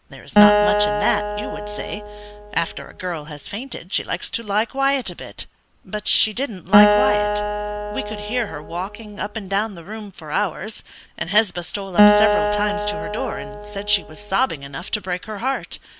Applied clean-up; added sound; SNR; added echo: none; Acoustic guitar; -4 dB; none.